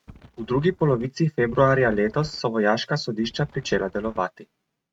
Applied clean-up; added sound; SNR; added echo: neural mask model RNNoise.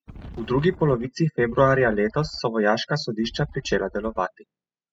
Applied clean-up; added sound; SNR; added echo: classical method spectral subtraction.